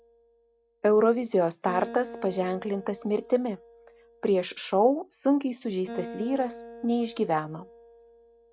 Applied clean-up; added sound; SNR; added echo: none; Acoustic guitar; 17 dB; none.